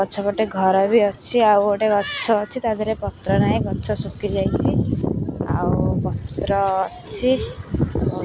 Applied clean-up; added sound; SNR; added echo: none; none; none; none.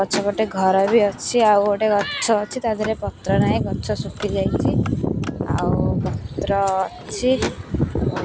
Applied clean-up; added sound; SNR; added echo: none; Car; 16 dB; none.